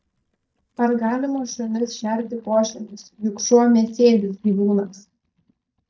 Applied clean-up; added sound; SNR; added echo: neural mask model DeepFilterNet 3.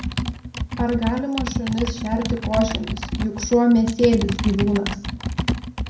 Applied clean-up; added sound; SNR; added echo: none; Computer keyboard; 4 dB; reverberation time 0.6 s.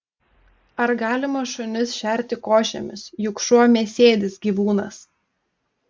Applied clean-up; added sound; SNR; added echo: none; none; none; none.